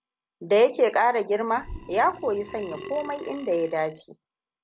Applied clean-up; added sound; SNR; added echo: none; Burping, eructation; 16 dB; none.